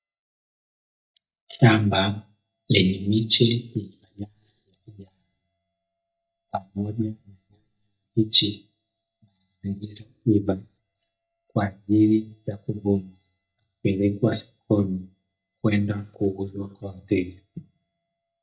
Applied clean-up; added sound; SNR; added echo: neural mask model DeepFilterNet 3.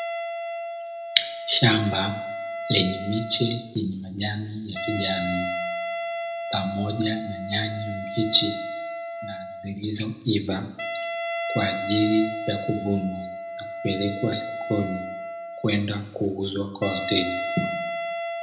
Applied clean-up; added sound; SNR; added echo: none; Wind instrument, woodwind instrument; 5 dB; reverberation time 0.7 s.